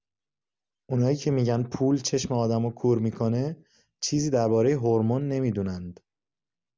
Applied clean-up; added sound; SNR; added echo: none; none; none; none.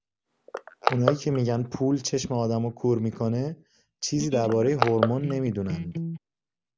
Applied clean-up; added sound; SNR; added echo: none; Electric guitar + Crushing; 7 dB; none.